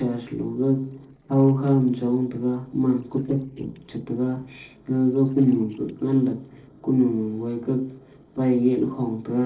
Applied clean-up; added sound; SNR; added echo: neural separator model SepFormer DNS4.